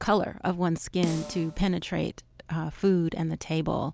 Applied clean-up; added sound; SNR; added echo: none; Snare drum; 14 dB; none.